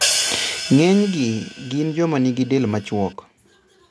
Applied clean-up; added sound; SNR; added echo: none; Hi-hat; 6 dB; none.